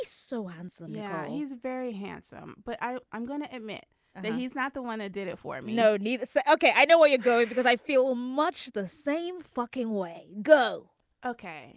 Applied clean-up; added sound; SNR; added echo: none; none; none; none.